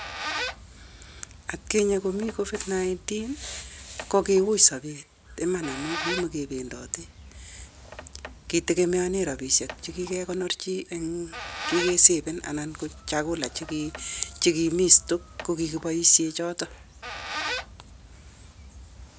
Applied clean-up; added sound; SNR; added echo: none; Squeak; 12 dB; none.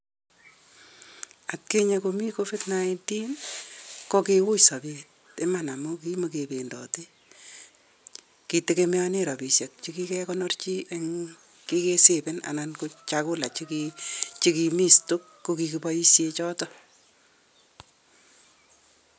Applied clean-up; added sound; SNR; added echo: none; none; none; none.